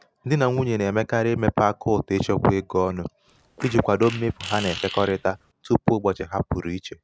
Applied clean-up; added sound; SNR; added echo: none; Fart; 13 dB; none.